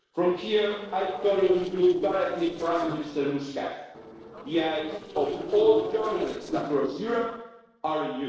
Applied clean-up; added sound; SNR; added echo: neural separator model SepFormer DNS4.